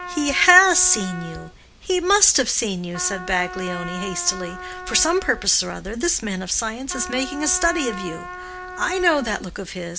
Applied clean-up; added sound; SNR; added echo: none; Trumpet; 14 dB; none.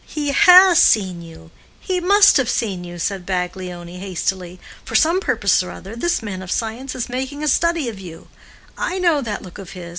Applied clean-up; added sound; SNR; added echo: none; none; none; none.